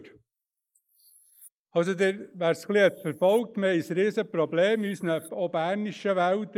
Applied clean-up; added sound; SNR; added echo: neural mask model Resemble Enhance denoiser.